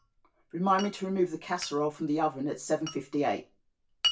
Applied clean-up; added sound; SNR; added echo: none; Glass; 9 dB; reverberation time 0.2 s.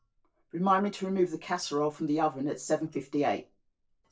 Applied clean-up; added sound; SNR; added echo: neural separator model SepFormer DNS4.